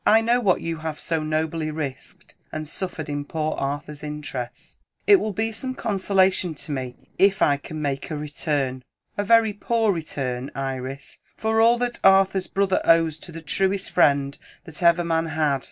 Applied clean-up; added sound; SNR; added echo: neural separator model SepFormer DNS4.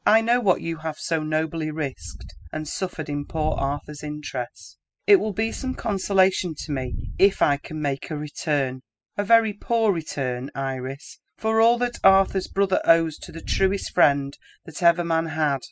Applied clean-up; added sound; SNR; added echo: classical method spectral subtraction.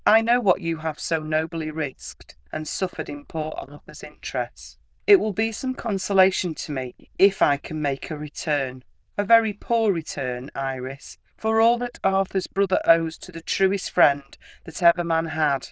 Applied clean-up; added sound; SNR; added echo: neural diffusion model UNIVERSE++.